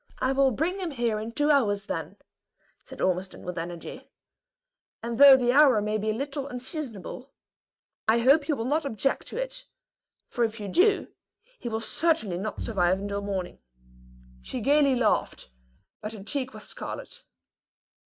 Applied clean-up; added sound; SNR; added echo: neural mask model RNNoise.